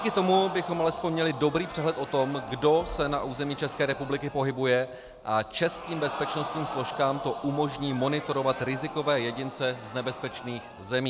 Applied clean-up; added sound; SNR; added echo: none; Crowd; 11 dB; none.